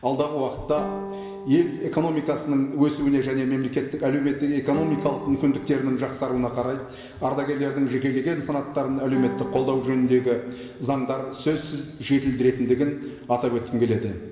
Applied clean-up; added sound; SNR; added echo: none; Guitar; 15 dB; reverberation time 1.9 s.